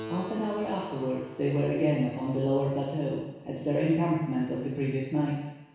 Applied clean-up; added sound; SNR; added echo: none; Keyboard (musical); 18 dB; reverberation time 1.1 s.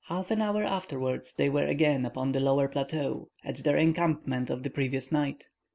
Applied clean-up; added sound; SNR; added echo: none; none; none; none.